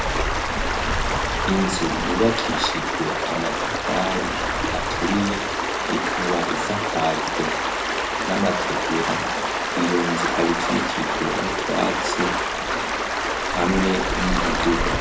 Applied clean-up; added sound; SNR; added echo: none; Stream; -3 dB; reverberation time 0.3 s.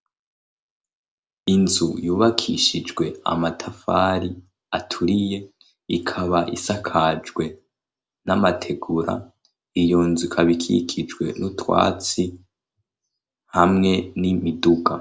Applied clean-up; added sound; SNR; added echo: none; none; none; none.